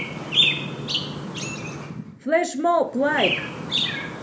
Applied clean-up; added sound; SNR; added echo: none; Chirp, tweet; 0 dB; reverberation time 0.3 s.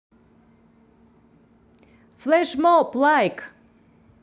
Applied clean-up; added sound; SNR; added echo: none; none; none; none.